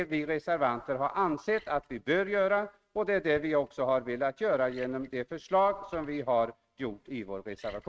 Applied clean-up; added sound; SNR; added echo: neural mask model RNNoise.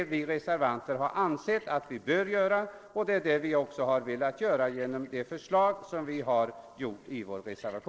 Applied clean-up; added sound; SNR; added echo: neural separator model SepFormer DNS4.